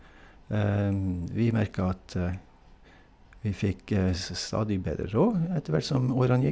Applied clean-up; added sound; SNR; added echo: none; none; none; none.